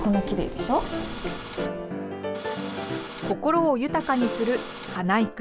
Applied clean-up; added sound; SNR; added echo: none; Printer; 12 dB; none.